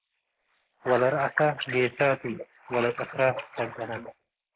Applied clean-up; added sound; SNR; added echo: neural mask model Resemble Enhance denoiser.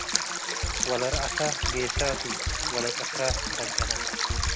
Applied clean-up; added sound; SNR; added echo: none; Stream + Drum kit; -5 dB; none.